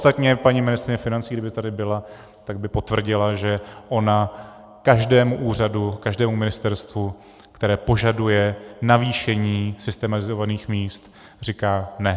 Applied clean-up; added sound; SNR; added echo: none; none; none; none.